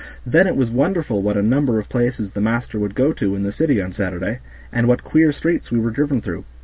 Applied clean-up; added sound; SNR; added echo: none; none; none; none.